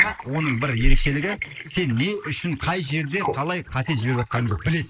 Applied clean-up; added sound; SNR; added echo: neural mask model Resemble Enhance denoiser.